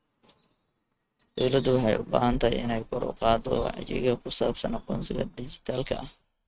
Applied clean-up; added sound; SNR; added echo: neural mask model RNNoise.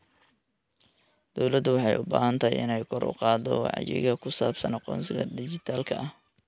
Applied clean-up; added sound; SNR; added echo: none; none; none; none.